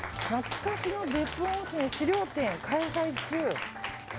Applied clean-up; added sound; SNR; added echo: none; Cheering; 7 dB; none.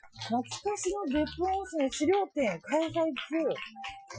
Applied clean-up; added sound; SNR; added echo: classical method Wiener filter.